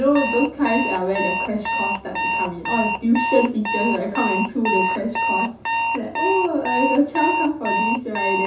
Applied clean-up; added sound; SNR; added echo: none; Alarm; 1 dB; reverberation time 0.9 s.